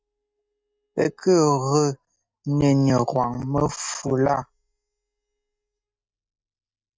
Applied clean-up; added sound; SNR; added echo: neural mask model DeepFilterNet 3.